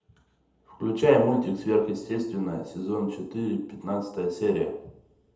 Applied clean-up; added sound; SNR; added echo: none; none; none; reverberation time 0.7 s.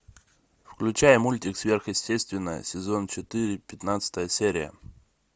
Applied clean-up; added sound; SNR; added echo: none; none; none; none.